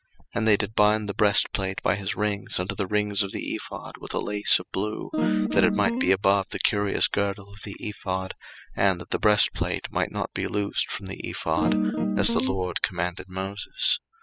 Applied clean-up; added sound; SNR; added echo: classical method spectral subtraction.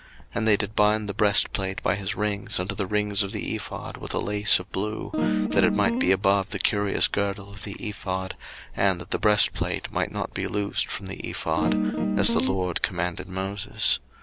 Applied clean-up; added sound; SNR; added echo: none; Guitar; -1 dB; none.